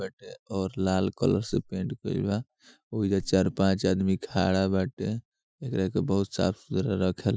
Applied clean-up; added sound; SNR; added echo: classical method Wiener filter.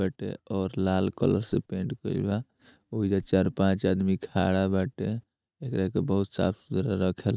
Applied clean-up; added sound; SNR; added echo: neural mask model RNNoise.